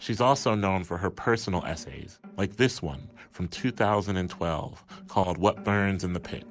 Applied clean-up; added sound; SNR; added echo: none; none; none; none.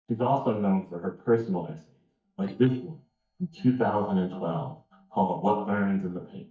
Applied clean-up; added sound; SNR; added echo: neural mask model DeepFilterNet 3.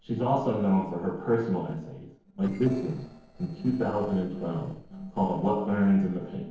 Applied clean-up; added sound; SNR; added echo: neural separator model SepFormer DNS4.